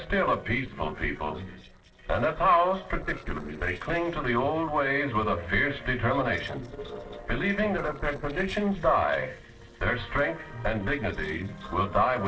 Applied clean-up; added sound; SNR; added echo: neural separator model SepFormer DNS4.